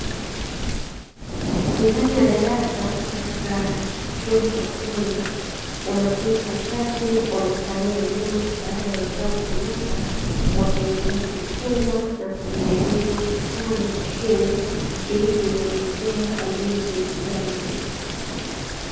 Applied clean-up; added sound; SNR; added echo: none; Thunder / Rain; 1 dB; reverberation time 1.2 s.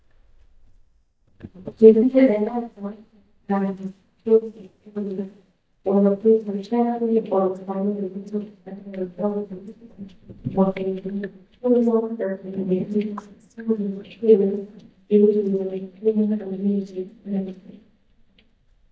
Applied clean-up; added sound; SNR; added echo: neural mask model DeepFilterNet 3.